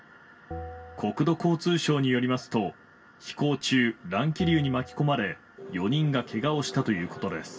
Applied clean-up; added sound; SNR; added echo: none; Bell; 18 dB; reverberation time 0.1 s.